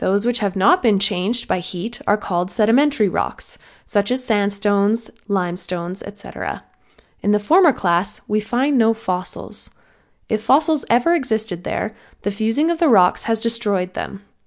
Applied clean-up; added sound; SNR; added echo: none; none; none; none.